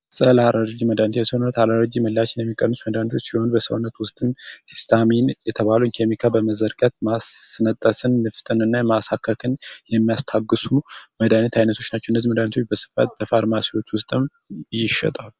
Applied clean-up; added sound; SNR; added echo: none; none; none; none.